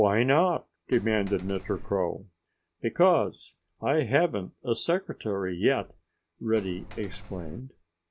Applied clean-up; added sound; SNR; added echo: none; Coin (dropping); 13 dB; none.